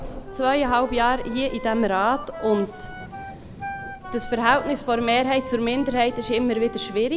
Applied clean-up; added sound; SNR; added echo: none; Wind instrument, woodwind instrument + Thunder; 11 dB; none.